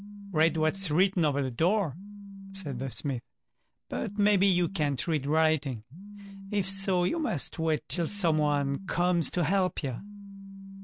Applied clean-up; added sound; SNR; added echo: none; Telephone; 15 dB; none.